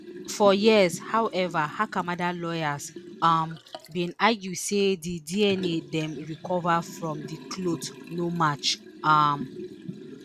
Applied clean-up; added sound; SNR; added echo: none; Liquid; 15 dB; none.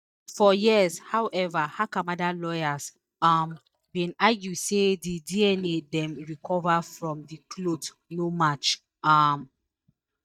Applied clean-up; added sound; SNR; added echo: neural mask model DeepFilterNet 3.